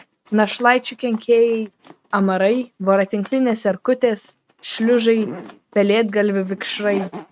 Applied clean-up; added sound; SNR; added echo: neural mask model RNNoise.